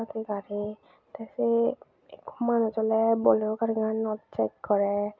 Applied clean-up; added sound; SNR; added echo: none; none; none; none.